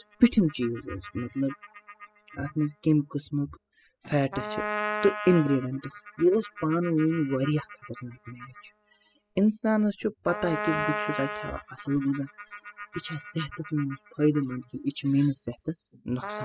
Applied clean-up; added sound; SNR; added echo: classical method spectral subtraction.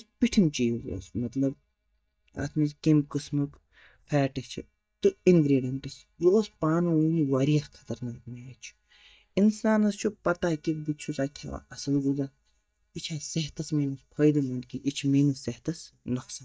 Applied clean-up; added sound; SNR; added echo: neural mask model DeepFilterNet 3.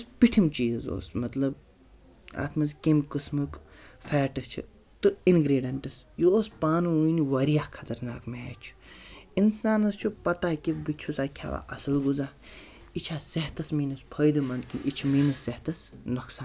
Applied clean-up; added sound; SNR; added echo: none; none; none; none.